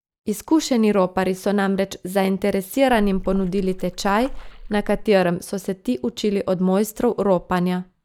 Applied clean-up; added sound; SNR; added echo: neural mask model DeepFilterNet 3.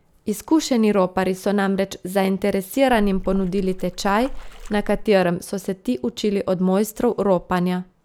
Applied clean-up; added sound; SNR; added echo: none; Splash, splatter; 10 dB; none.